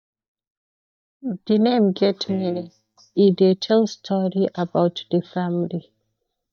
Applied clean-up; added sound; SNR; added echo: neural mask model DeepFilterNet 3.